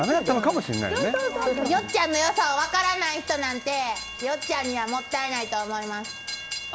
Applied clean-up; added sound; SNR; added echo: none; Train; 11 dB; none.